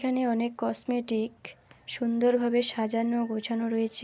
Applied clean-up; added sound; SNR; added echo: none; none; none; none.